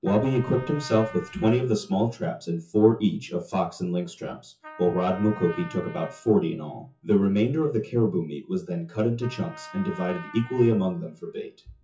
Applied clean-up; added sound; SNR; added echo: classical method WPE with log-MMSE.